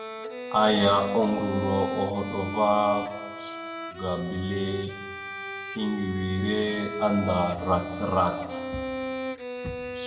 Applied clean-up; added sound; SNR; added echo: none; Bowed string instrument; 7 dB; reverberation time 1.4 s.